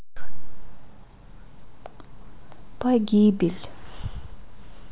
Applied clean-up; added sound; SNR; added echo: none; none; none; none.